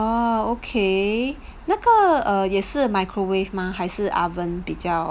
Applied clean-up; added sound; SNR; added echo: none; none; none; none.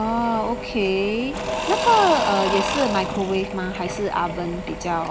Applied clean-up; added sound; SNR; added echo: none; Engine / Drill / Mechanisms; 4 dB; none.